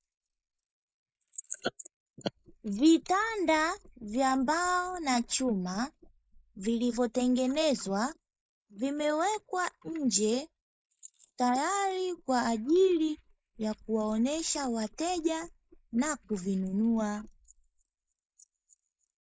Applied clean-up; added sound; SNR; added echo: neural mask model Resemble Enhance denoiser.